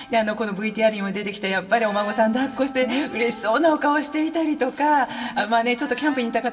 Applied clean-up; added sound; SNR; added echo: none; Wind instrument, woodwind instrument; 20 dB; reverberation time 1.6 s.